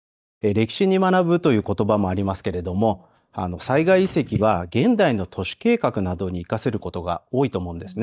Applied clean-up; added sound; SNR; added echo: neural mask model DeepFilterNet 3.